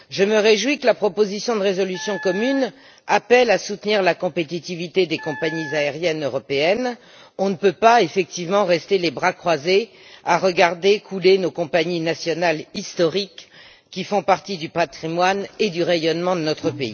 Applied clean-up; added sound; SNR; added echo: none; Wind instrument, woodwind instrument; 14 dB; none.